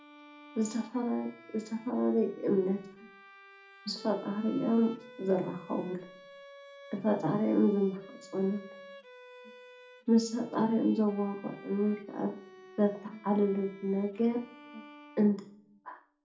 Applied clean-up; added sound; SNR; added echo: none; Bowed string instrument; 20 dB; reverberation time 0.4 s.